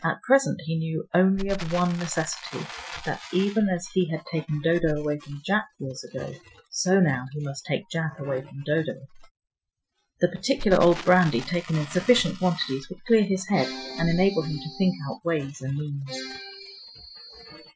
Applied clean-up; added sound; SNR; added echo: classical method Wiener filter.